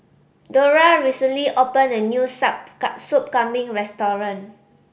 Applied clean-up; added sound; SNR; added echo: none; none; none; none.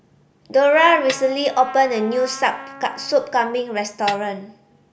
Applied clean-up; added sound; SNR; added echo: none; Snare drum + Trumpet; 17 dB; none.